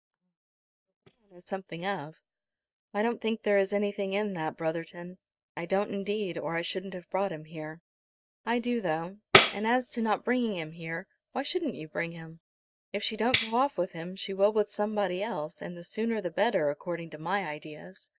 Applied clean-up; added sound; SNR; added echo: neural mask model DeepFilterNet 3.